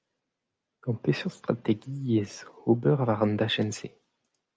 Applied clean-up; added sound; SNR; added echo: none; none; none; none.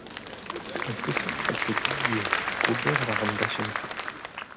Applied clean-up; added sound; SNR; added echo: none; Applause / Crowd; -5 dB; none.